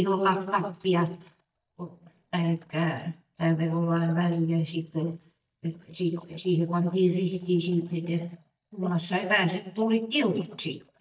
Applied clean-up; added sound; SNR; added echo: neural mask model DeepFilterNet 3.